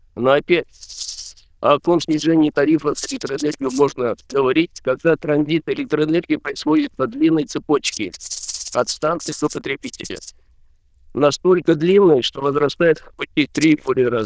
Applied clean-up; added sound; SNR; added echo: neural diffusion model UNIVERSE++.